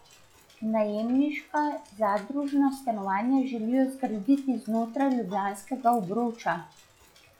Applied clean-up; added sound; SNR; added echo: classical method log-MMSE.